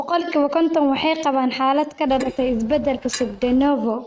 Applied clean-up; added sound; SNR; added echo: neural mask model RNNoise.